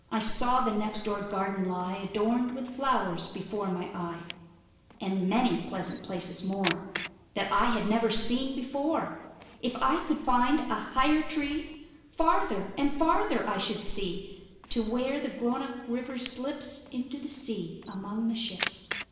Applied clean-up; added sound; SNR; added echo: none; Camera; 15 dB; reverberation time 1.0 s.